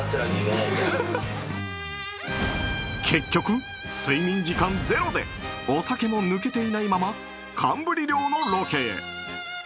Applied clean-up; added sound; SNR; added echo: none; none; none; none.